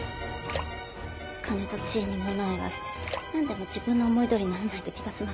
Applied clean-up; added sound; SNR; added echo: none; Fart + Splash, splatter; 14 dB; none.